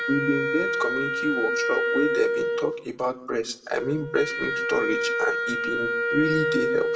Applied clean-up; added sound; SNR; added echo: none; Wind instrument, woodwind instrument; -1 dB; reverberation time 0.6 s.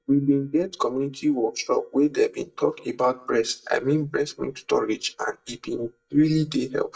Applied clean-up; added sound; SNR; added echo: neural mask model DeepFilterNet 3.